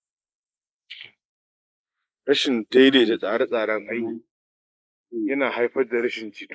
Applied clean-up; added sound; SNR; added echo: neural mask model Resemble Enhance denoiser.